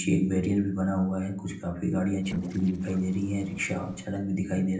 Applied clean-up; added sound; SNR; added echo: neural separator model SepFormer DNS4.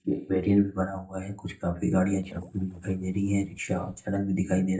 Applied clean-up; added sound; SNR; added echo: neural mask model DeepFilterNet 3.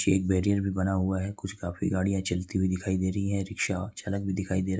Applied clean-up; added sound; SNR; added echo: none; none; none; none.